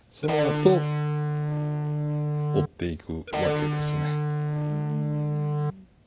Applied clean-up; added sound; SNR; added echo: none; Electric guitar; -5 dB; none.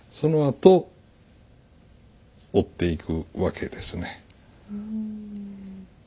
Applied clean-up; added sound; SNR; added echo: none; none; none; none.